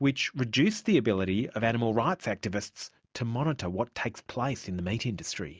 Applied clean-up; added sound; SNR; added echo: none; none; none; none.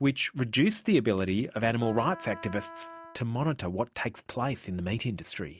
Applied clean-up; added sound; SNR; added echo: none; Wind instrument, woodwind instrument; 17 dB; none.